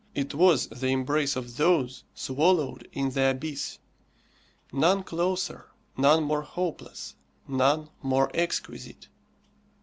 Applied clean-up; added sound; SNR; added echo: none; none; none; none.